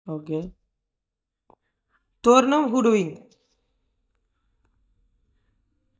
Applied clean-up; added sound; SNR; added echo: neural mask model DeepFilterNet 3.